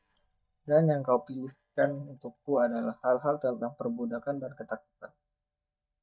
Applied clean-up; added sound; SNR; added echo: neural mask model DeepFilterNet 3.